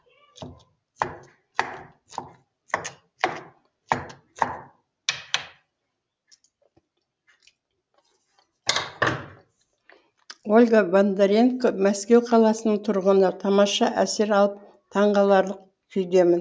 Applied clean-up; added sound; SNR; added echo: none; none; none; none.